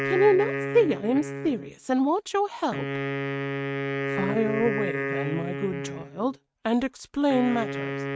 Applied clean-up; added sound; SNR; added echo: neural mask model RNNoise.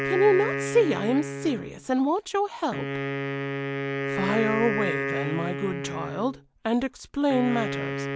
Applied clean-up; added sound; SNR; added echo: none; Wind instrument, woodwind instrument; 4 dB; none.